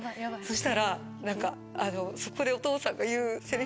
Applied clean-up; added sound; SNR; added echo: none; none; none; none.